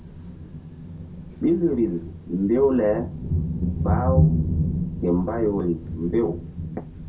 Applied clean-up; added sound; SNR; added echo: none; Thunder; 1 dB; reverberation time 0.2 s.